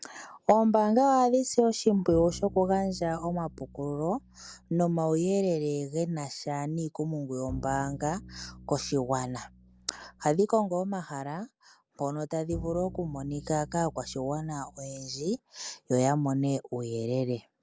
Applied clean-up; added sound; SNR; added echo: none; Bowed string instrument; 16 dB; none.